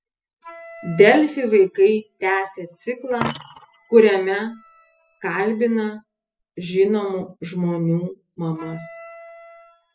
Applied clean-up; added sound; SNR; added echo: classical method spectral subtraction.